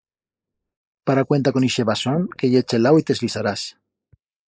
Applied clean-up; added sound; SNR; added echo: neural mask model Resemble Enhance denoiser.